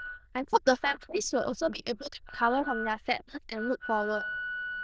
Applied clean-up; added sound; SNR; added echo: neural diffusion model UNIVERSE++.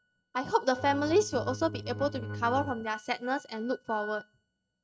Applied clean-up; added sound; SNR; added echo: neural mask model RNNoise.